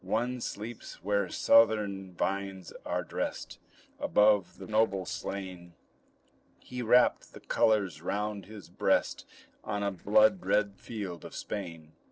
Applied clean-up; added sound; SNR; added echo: neural separator model SepFormer DNS4.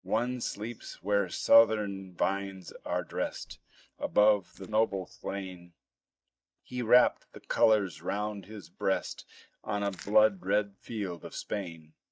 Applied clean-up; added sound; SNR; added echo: neural mask model DeepFilterNet 3.